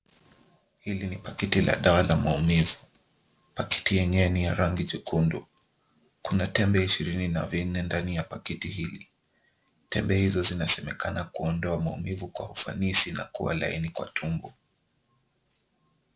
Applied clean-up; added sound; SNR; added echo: none; none; none; none.